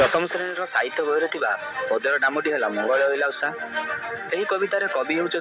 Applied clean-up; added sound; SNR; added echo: none; none; none; none.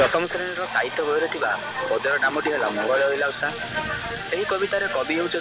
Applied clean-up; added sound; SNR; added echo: none; Sink (filling or washing) / Water tap, faucet; 10 dB; none.